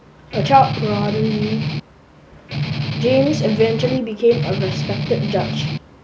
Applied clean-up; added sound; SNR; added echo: none; Strum; 2 dB; none.